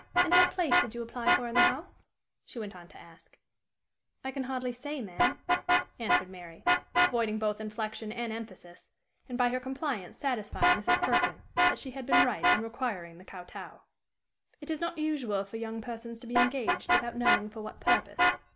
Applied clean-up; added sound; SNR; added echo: none; Vehicle horn, car horn, honking + Vehicle horn, car horn, honking; -3 dB; none.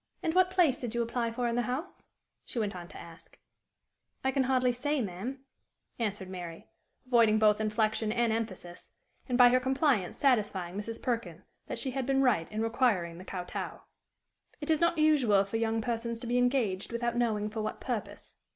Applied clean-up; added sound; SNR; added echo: none; none; none; none.